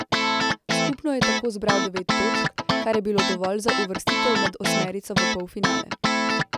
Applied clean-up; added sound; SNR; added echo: none; Guitar; -4 dB; none.